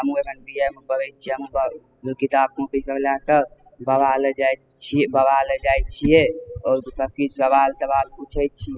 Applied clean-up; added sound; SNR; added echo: classical method spectral subtraction.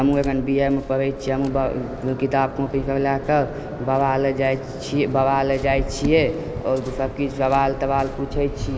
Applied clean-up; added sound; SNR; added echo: none; Waves, surf; 11 dB; none.